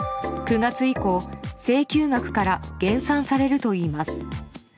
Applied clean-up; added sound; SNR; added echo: none; none; none; none.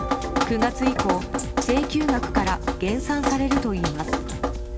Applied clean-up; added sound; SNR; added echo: none; Drip; 0 dB; none.